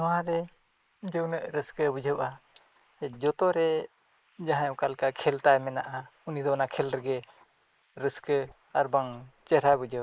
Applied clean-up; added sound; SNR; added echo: neural mask model Resemble Enhance denoiser.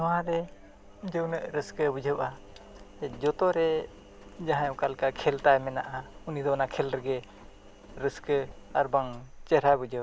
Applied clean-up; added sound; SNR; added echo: none; Engine; 19 dB; none.